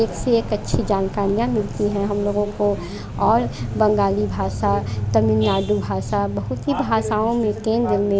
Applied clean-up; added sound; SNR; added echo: none; none; none; none.